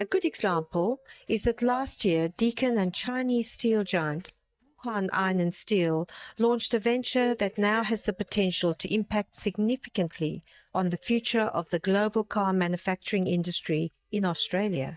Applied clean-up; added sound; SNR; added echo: neural mask model DeepFilterNet 3.